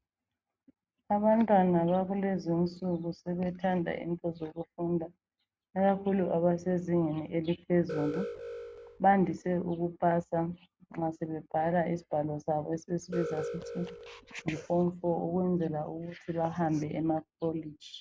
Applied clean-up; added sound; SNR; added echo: none; Alarm; 10 dB; none.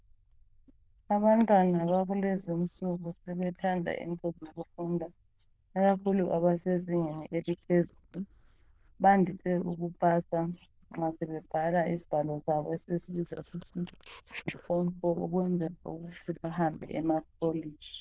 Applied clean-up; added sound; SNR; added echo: neural diffusion model UNIVERSE++.